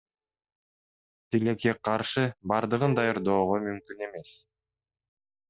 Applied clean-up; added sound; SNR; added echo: neural mask model DeepFilterNet 3.